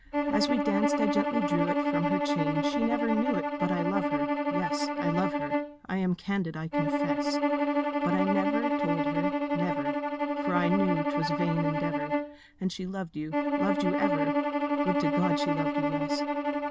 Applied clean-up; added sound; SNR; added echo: none; Bowed string instrument; -4 dB; none.